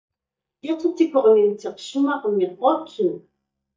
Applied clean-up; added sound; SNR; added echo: neural mask model DeepFilterNet 3.